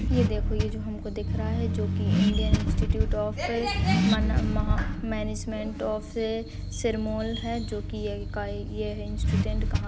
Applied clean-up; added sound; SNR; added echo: none; Accelerating, revving, vroom / Car; -5 dB; none.